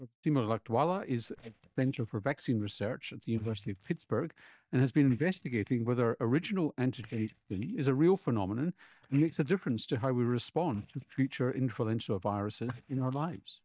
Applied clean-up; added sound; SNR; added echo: neural mask model DeepFilterNet 3.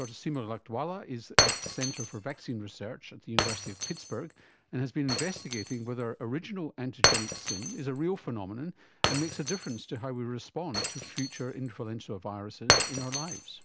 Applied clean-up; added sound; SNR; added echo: none; Shatter; -2 dB; none.